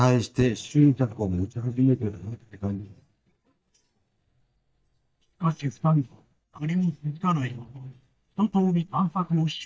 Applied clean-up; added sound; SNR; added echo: neural mask model DeepFilterNet 3.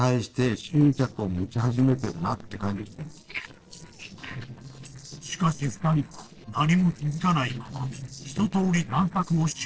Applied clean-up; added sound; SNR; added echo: neural separator model SepFormer DNS4.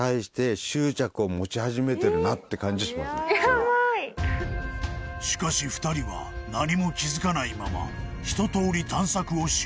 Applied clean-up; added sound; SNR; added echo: none; none; none; none.